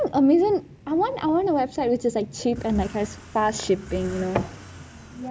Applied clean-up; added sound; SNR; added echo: none; Accelerating, revving, vroom / Car; 15 dB; none.